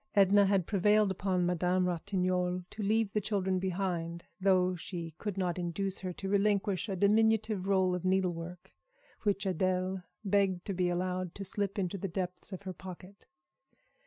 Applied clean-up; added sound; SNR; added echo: none; none; none; none.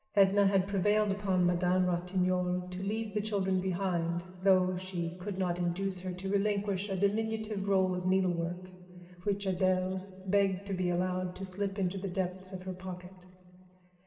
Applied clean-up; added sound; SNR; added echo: none; none; none; reverberation time 2.7 s.